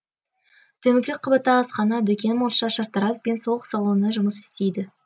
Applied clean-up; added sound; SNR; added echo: none; none; none; none.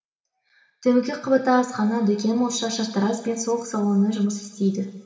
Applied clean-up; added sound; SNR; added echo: none; none; none; reverberation time 2.1 s.